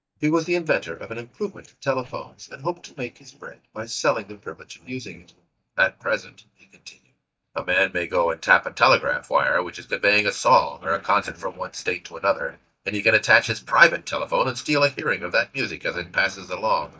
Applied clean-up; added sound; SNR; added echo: neural mask model DeepFilterNet 3.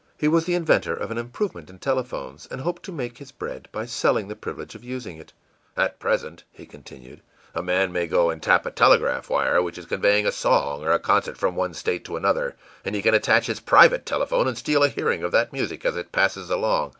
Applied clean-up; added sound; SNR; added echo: none; none; none; none.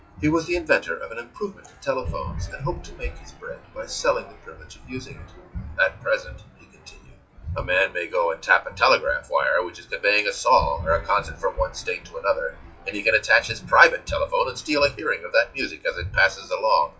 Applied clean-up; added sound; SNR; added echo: classical method WPE with log-MMSE.